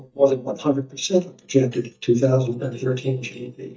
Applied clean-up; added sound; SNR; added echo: neural mask model DeepFilterNet 3.